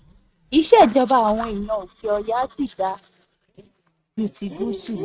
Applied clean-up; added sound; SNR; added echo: neural mask model RNNoise.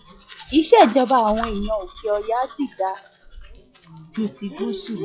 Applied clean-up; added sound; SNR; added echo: classical method log-MMSE.